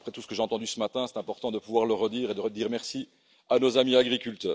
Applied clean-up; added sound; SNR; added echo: none; none; none; none.